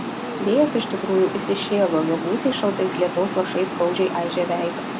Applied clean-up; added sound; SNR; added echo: none; Water; 6 dB; reverberation time 0.6 s.